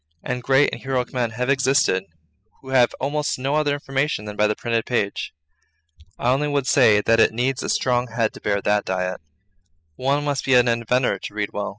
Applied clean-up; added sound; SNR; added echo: classical method spectral subtraction.